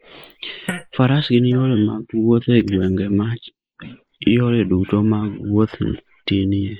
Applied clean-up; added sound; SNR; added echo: neural mask model Resemble Enhance denoiser.